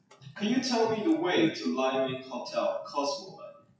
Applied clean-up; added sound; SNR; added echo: classical method WPE with log-MMSE.